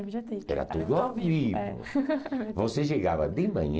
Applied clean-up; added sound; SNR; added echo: neural separator model SepFormer DNS4.